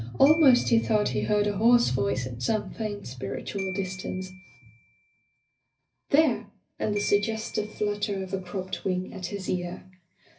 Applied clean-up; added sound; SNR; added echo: none; Glockenspiel; 18 dB; reverberation time 0.4 s.